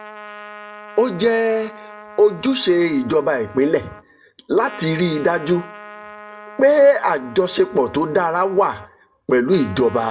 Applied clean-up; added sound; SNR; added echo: none; Trumpet; 19 dB; reverberation time 0.3 s.